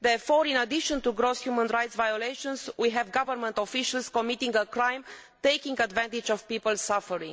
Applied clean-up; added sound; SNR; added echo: none; none; none; none.